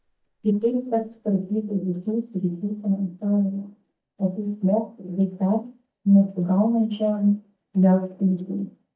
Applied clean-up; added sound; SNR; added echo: neural mask model DeepFilterNet 3.